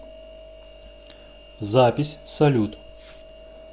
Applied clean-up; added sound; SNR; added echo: none; none; none; none.